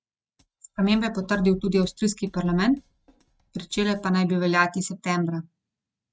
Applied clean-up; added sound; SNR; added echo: neural mask model RNNoise.